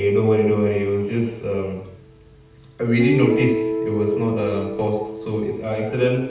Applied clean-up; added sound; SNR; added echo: none; Guitar; 6 dB; reverberation time 0.7 s.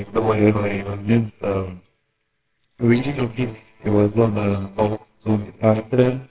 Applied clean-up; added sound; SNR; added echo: neural separator model SepFormer WHAMR!.